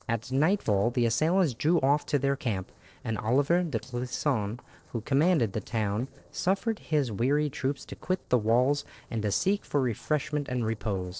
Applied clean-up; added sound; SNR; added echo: neural separator model SepFormer DNS4.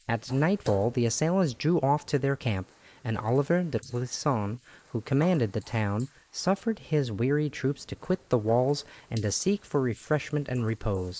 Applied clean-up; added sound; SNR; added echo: neural mask model Resemble Enhance denoiser.